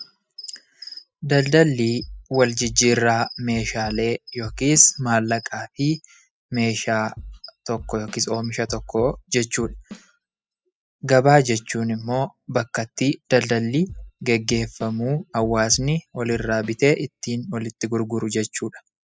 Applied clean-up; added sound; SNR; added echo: classical method spectral subtraction.